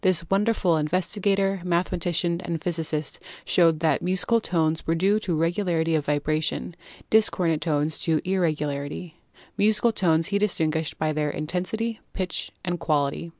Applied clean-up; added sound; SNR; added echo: none; none; none; none.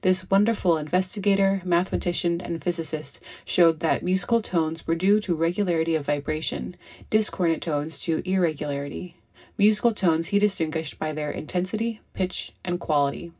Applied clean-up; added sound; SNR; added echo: none; none; none; reverberation time 0.4 s.